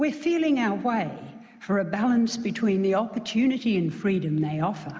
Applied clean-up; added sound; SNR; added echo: none; none; none; none.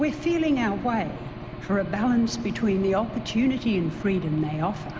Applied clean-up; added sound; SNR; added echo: none; Engine / Aircraft; 12 dB; none.